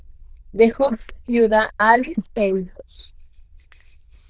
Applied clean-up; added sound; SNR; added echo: neural diffusion model UNIVERSE++.